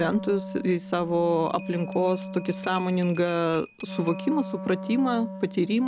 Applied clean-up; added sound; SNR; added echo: none; Bell + Wind instrument, woodwind instrument; 9 dB; none.